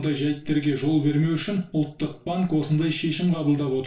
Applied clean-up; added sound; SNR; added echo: none; none; none; reverberation time 0.3 s.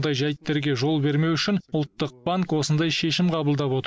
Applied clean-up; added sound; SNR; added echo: none; none; none; none.